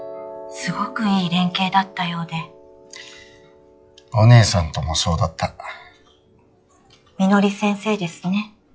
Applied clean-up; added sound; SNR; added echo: classical method log-MMSE.